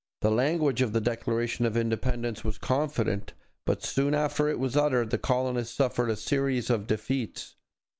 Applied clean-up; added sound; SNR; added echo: none; none; none; none.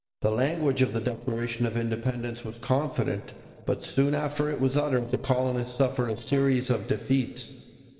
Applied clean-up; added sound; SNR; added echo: neural separator model SepFormer DNS4.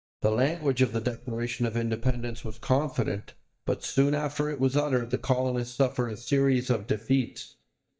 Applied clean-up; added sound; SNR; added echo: neural mask model DeepFilterNet 3.